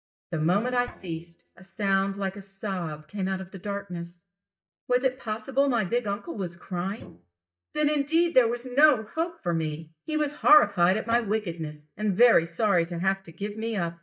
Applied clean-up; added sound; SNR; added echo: neural mask model DeepFilterNet 3.